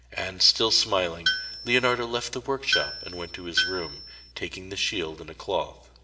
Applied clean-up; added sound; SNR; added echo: none; Tools; 2 dB; reverberation time 2.3 s.